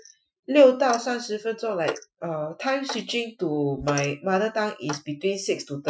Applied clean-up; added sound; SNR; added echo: classical method Wiener filter.